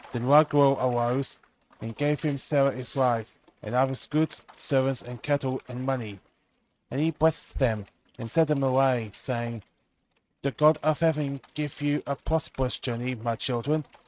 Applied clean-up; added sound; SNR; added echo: neural mask model RNNoise.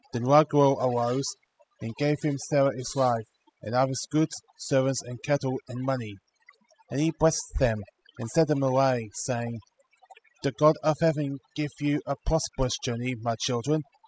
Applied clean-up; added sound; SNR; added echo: classical method spectral subtraction.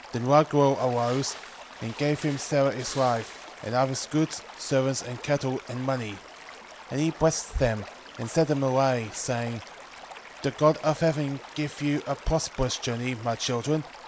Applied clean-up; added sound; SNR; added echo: none; Glass + Stream / Liquid; 17 dB; none.